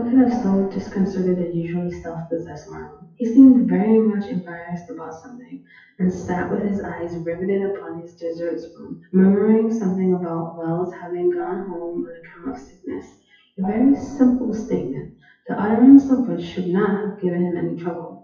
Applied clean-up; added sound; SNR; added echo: classical method WPE with log-MMSE.